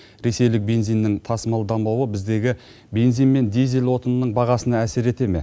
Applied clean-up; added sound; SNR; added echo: none; none; none; none.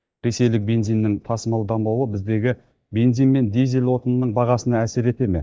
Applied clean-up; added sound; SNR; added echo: neural mask model DeepFilterNet 3.